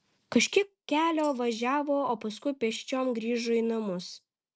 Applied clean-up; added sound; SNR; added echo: neural separator model SepFormer DNS4.